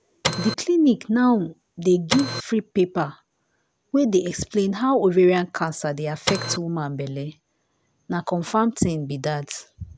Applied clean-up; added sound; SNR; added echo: none; Printer; 1 dB; none.